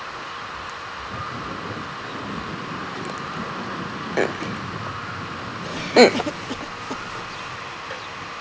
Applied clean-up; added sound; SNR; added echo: none; Cough + Thunder; 8 dB; none.